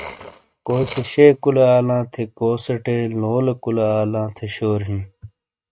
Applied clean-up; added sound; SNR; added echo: neural mask model RNNoise.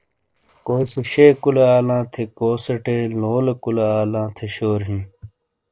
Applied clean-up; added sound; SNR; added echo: neural separator model SepFormer DNS4.